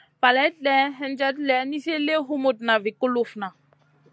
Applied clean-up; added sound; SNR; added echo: none; none; none; none.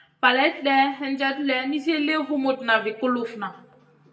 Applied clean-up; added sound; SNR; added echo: none; none; none; reverberation time 0.6 s.